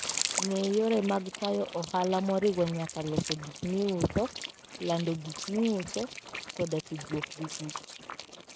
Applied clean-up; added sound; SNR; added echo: neural mask model RNNoise.